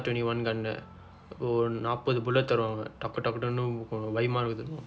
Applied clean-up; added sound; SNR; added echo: none; none; none; none.